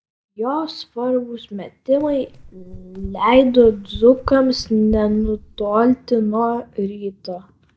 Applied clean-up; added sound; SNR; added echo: neural mask model DeepFilterNet 3.